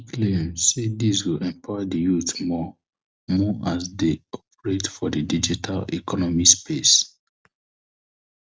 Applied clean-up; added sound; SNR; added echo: none; none; none; none.